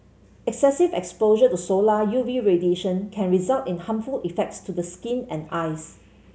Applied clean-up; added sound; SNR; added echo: none; none; none; none.